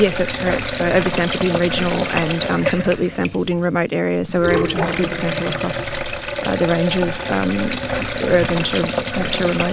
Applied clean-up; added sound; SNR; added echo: none; Sink (filling or washing); 3 dB; none.